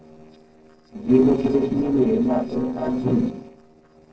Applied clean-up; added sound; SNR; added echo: neural separator model SepFormer DNS4.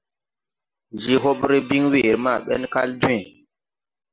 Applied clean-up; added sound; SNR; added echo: none; none; none; none.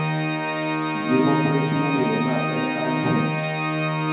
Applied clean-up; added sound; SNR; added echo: none; Organ; -3 dB; reverberation time 0.9 s.